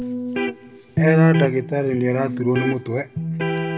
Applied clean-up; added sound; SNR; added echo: none; Electric guitar; 0 dB; none.